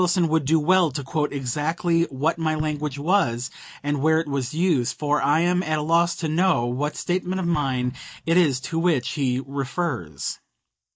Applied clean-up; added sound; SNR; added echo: neural mask model DeepFilterNet 3.